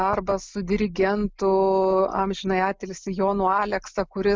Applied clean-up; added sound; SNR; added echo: none; none; none; none.